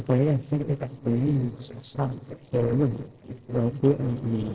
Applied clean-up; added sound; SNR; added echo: neural separator model SepFormer DNS4.